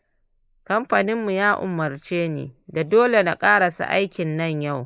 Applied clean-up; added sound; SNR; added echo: neural mask model Resemble Enhance denoiser.